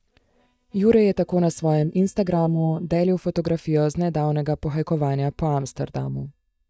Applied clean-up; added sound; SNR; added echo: neural mask model DeepFilterNet 3.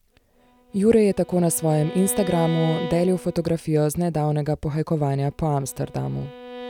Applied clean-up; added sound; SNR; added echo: none; Bowed string instrument; 14 dB; none.